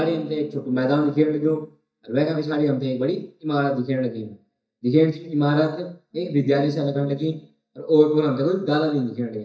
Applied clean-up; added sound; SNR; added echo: neural mask model DeepFilterNet 3.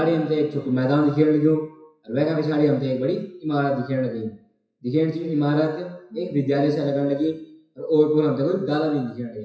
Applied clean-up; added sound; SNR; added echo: classical method WPE with log-MMSE.